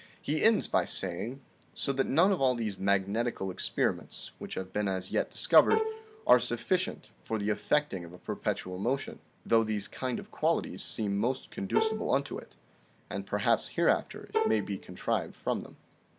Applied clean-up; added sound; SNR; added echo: none; Bowed string instrument; 4 dB; none.